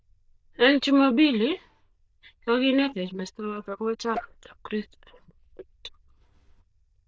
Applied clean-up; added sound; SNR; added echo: neural diffusion model UNIVERSE++.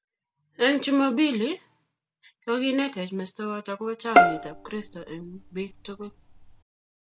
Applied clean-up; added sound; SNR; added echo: none; Bowed string instrument; -3 dB; none.